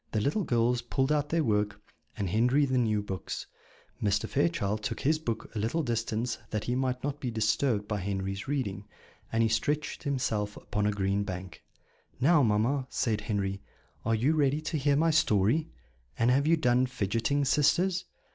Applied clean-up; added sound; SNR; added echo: none; none; none; none.